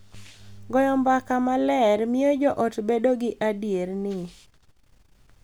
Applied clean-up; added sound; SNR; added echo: none; none; none; none.